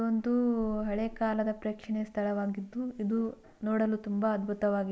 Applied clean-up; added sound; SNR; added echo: none; none; none; none.